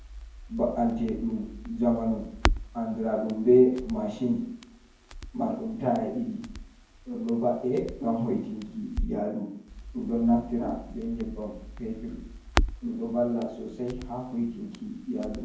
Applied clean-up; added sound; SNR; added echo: none; Crackle; 8 dB; reverberation time 0.9 s.